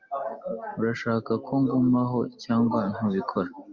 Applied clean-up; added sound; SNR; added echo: none; none; none; none.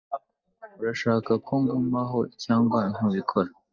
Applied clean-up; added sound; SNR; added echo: neural mask model DeepFilterNet 3.